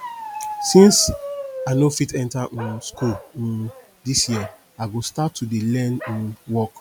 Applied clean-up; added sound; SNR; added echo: none; Bark; 13 dB; none.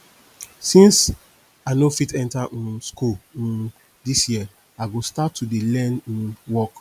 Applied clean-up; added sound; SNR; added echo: none; none; none; none.